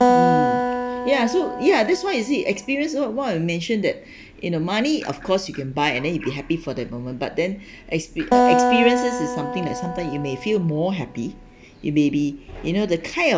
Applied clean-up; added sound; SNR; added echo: none; Acoustic guitar; 0 dB; none.